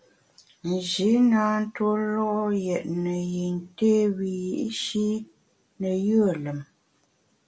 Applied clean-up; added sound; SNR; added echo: none; none; none; none.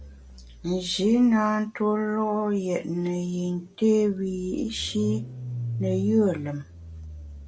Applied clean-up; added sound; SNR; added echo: none; Engine starting / Car; 13 dB; none.